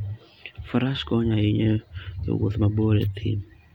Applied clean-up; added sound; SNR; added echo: none; none; none; none.